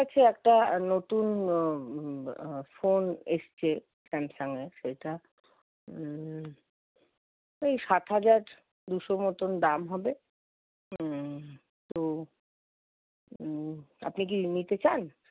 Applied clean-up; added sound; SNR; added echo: none; none; none; none.